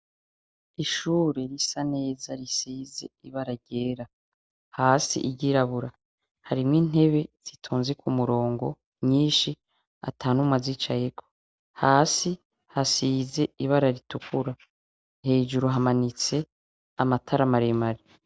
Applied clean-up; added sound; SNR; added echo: none; none; none; none.